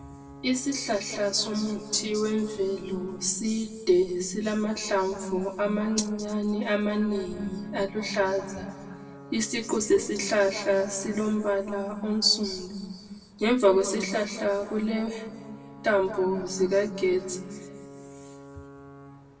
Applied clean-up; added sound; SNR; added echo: none; Alarm / Ocean / Boat, Water vehicle; 20 dB; reverberation time 1.7 s.